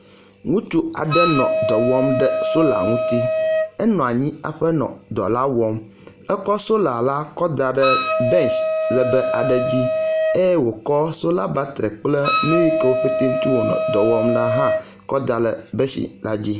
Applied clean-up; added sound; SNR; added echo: none; Wind instrument, woodwind instrument; 1 dB; none.